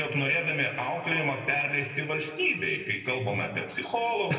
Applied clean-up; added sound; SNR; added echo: none; none; none; reverberation time 2.1 s.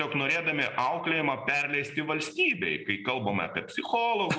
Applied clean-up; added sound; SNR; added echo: none; none; none; none.